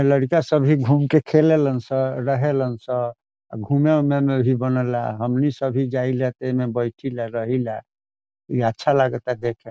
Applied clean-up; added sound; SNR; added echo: none; none; none; none.